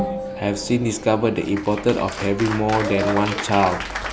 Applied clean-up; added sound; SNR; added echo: none; Applause; 8 dB; none.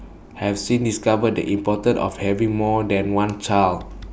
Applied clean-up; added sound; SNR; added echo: none; none; none; none.